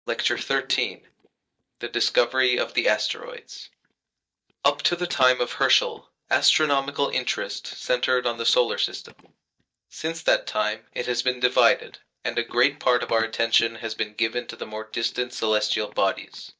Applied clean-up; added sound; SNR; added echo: neural mask model DeepFilterNet 3.